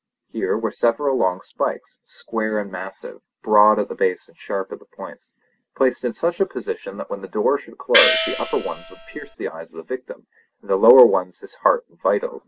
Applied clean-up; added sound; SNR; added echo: none; Gong; 1 dB; none.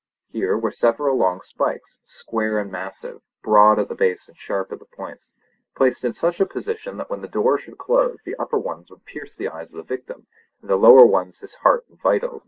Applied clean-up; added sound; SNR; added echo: neural mask model Resemble Enhance denoiser.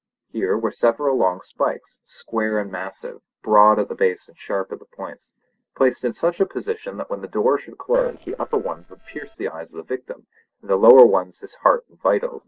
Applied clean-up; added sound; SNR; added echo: neural separator model SepFormer DNS4.